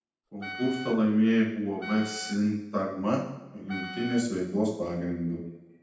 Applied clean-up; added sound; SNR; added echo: none; Wind instrument, woodwind instrument; 14 dB; reverberation time 0.9 s.